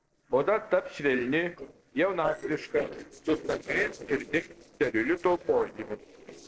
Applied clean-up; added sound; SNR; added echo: neural separator model SepFormer DNS4.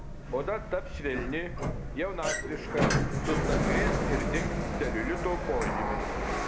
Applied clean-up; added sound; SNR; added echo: none; Sliding door; -4 dB; none.